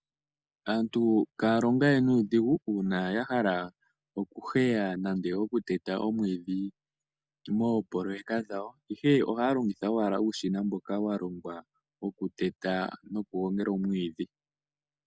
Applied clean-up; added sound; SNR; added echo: none; none; none; none.